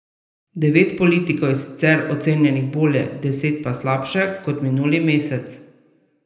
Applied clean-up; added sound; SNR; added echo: none; none; none; reverberation time 0.7 s.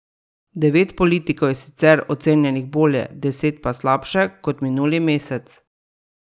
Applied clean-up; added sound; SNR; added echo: none; none; none; none.